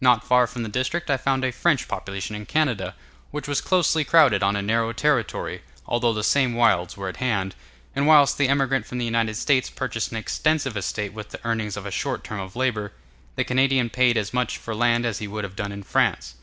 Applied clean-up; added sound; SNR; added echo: none; none; none; none.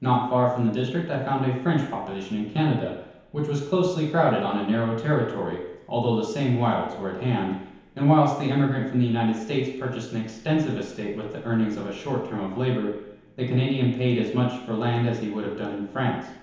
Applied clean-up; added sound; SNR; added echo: none; none; none; reverberation time 1.0 s.